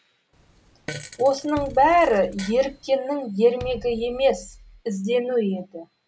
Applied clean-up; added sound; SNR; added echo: none; Fart + Bass drum; 18 dB; none.